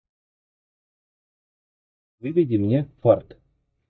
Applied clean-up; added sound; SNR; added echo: neural mask model DeepFilterNet 3.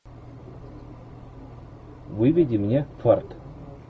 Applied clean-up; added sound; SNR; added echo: none; none; none; none.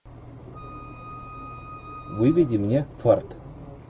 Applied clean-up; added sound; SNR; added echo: none; Wind instrument, woodwind instrument; 17 dB; none.